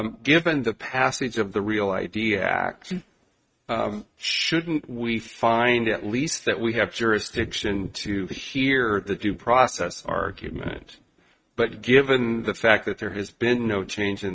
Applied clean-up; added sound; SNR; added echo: neural mask model RNNoise.